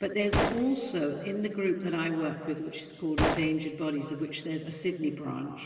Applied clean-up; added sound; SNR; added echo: none; Gunshot, gunfire; 3 dB; reverberation time 2.5 s.